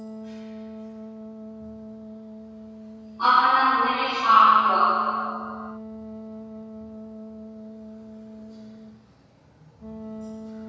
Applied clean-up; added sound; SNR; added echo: none; Wind instrument, woodwind instrument; 14 dB; reverberation time 2.2 s.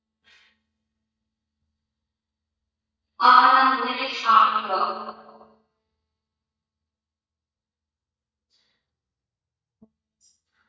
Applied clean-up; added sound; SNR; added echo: neural mask model DeepFilterNet 3.